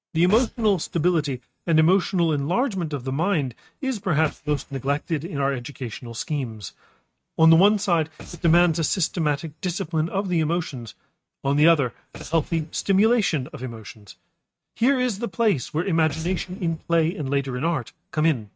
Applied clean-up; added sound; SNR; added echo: neural mask model RNNoise.